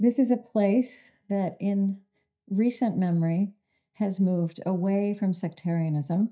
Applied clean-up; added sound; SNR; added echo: neural mask model DeepFilterNet 3.